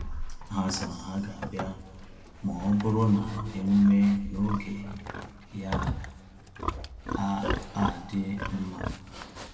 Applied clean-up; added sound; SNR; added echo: none; Livestock, farm animals, working animals; 7 dB; reverberation time 1.8 s.